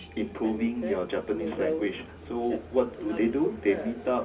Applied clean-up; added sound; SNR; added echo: none; Subway, metro, underground; 7 dB; reverberation time 0.4 s.